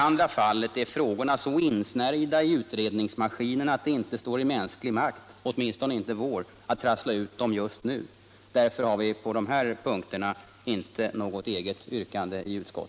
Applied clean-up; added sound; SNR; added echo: none; none; none; none.